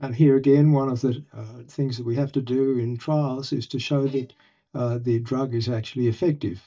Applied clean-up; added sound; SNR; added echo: neural mask model DeepFilterNet 3.